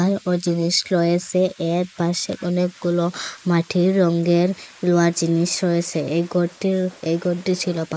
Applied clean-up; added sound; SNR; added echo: neural mask model Resemble Enhance denoiser.